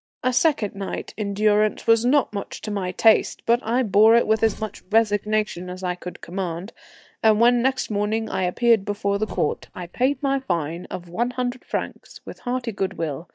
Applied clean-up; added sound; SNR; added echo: neural mask model DeepFilterNet 3.